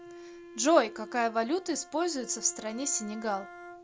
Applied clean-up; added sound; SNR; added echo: none; Bowed string instrument; 17 dB; none.